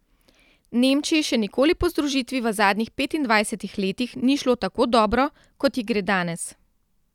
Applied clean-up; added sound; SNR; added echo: none; none; none; none.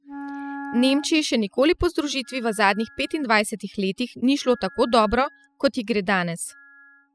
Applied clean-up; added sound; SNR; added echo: classical method spectral subtraction.